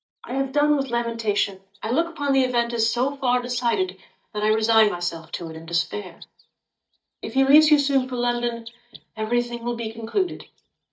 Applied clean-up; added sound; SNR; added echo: neural mask model DeepFilterNet 3.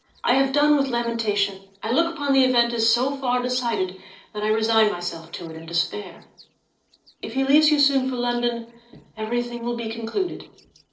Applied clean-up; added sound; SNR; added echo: neural separator model SepFormer DNS4.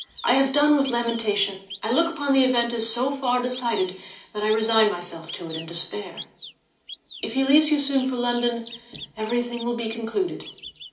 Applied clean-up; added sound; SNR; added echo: none; Bird vocalization, bird call, bird song; 18 dB; reverberation time 0.4 s.